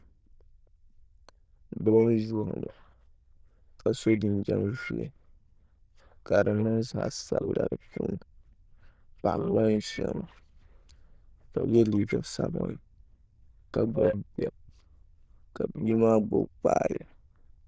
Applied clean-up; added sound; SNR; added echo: neural diffusion model UNIVERSE++.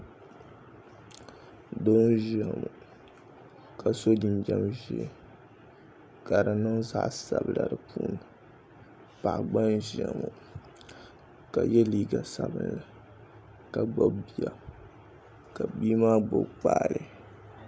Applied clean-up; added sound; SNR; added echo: none; none; none; none.